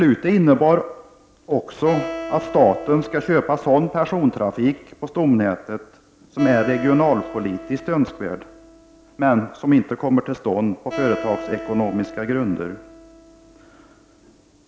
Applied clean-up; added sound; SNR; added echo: none; Acoustic guitar; 15 dB; none.